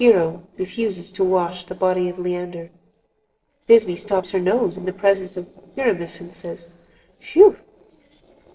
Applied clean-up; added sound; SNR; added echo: neural separator model SepFormer DNS4.